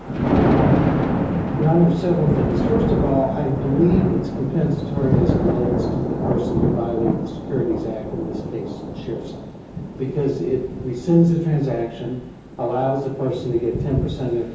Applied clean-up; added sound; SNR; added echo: none; Thunder; 1 dB; reverberation time 0.7 s.